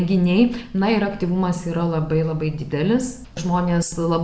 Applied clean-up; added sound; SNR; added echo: none; none; none; none.